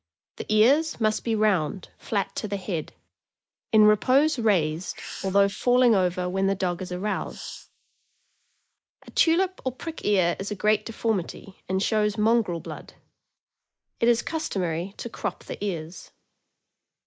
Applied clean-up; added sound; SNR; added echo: neural mask model Resemble Enhance denoiser.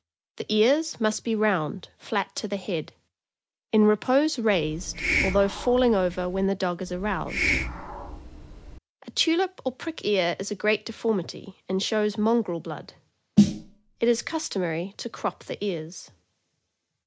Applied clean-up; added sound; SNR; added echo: none; Hiss + Snare drum; 2 dB; none.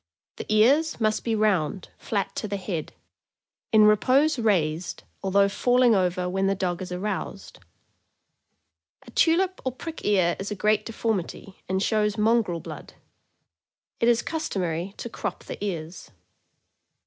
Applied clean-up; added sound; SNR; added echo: none; none; none; none.